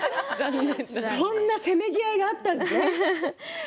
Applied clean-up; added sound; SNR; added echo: none; none; none; none.